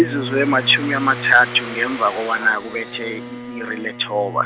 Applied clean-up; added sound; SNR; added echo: none; Bowed string instrument + Domestic sounds, home sounds; 11 dB; none.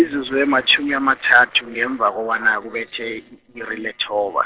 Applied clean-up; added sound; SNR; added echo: neural separator model SepFormer DNS4.